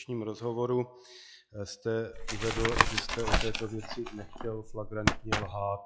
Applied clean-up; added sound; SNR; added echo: classical method log-MMSE.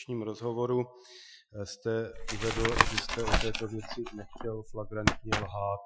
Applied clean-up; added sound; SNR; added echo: classical method Wiener filter.